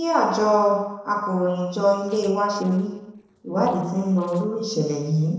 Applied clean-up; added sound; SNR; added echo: neural separator model SepFormer DNS4.